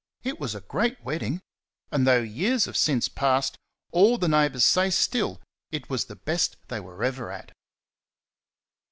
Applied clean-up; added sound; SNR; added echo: none; none; none; none.